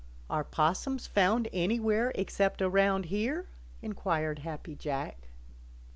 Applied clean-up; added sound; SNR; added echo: none; none; none; none.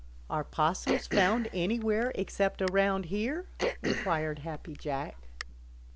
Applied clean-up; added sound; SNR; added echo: none; Cough; 7 dB; none.